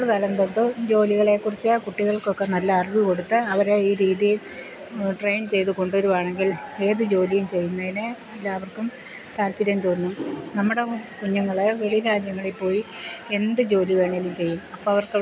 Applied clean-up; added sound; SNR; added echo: none; none; none; none.